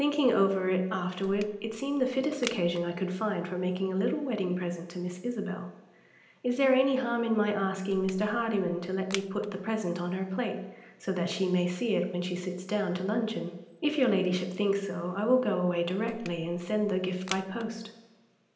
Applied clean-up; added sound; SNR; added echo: none; Crushing; 16 dB; reverberation time 0.9 s.